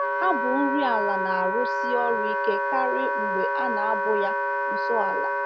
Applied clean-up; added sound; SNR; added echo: none; Wind instrument, woodwind instrument; -3 dB; none.